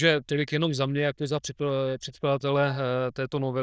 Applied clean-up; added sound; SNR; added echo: neural diffusion model UNIVERSE++.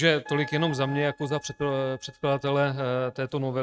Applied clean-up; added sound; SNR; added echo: neural mask model RNNoise.